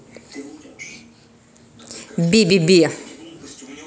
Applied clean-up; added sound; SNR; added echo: none; none; none; none.